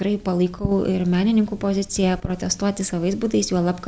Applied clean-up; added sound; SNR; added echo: none; none; none; none.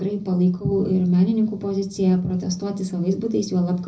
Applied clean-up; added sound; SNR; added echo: none; none; none; reverberation time 0.4 s.